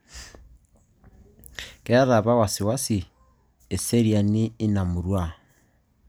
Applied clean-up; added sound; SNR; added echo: none; none; none; none.